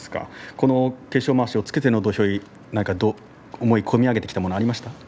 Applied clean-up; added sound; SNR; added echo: none; none; none; none.